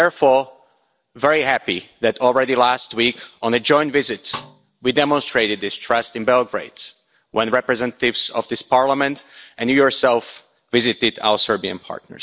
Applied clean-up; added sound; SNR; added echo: neural separator model SepFormer DNS4.